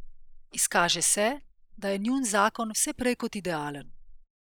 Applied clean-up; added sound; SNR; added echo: neural mask model Resemble Enhance denoiser.